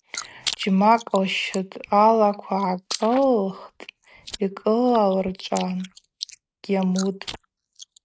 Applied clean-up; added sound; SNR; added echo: neural mask model RNNoise.